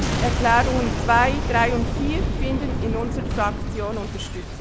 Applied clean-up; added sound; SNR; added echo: none; Boom; 0 dB; none.